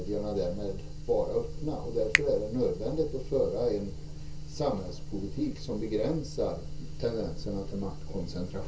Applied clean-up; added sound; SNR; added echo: none; Finger snapping; 5 dB; reverberation time 0.2 s.